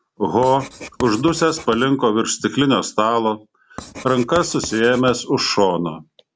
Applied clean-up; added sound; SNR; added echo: none; Writing; 18 dB; none.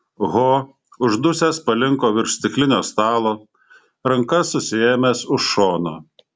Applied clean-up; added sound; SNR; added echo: none; none; none; none.